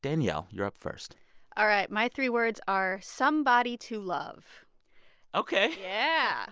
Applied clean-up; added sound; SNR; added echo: none; none; none; none.